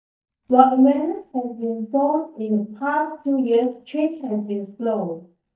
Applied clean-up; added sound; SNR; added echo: neural mask model DeepFilterNet 3.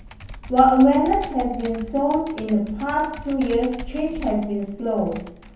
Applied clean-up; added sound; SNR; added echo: none; Computer keyboard; 15 dB; reverberation time 0.7 s.